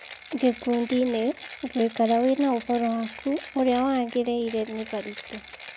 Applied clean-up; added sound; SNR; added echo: none; Mechanisms; 17 dB; none.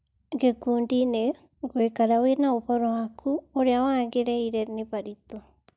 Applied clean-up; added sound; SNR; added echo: none; none; none; none.